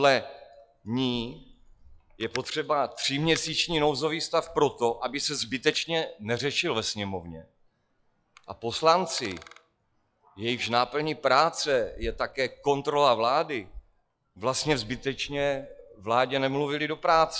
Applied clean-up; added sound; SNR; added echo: classical method log-MMSE.